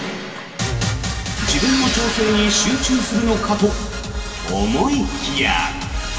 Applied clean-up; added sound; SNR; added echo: none; none; none; reverberation time 2.3 s.